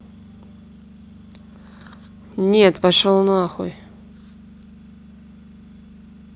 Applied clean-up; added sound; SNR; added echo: none; none; none; none.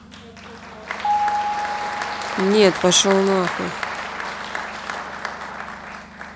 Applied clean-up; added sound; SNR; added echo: none; Piano + Applause; 3 dB; none.